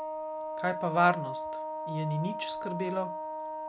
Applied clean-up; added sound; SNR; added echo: none; Wind instrument, woodwind instrument; 4 dB; none.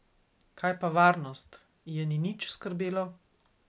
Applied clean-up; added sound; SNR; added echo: none; none; none; none.